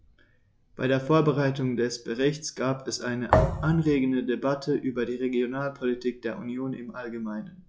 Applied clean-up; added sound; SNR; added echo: classical method log-MMSE.